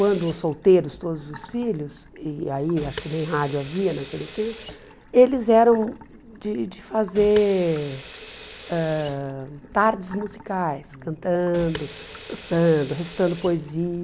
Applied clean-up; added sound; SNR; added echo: none; Sink (filling or washing) / Water tap, faucet; 15 dB; none.